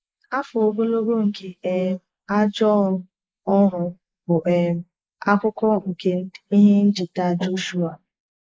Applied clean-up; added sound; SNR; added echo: neural mask model Resemble Enhance denoiser.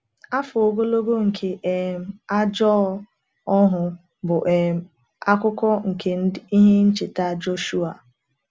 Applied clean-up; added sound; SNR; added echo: none; none; none; none.